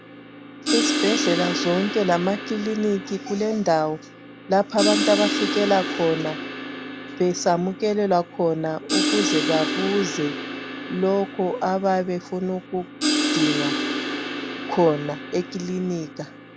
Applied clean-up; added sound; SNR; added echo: none; Crash cymbal; 3 dB; none.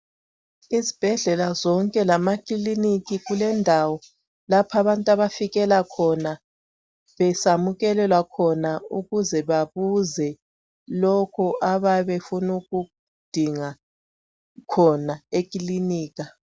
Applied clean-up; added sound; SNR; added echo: none; none; none; none.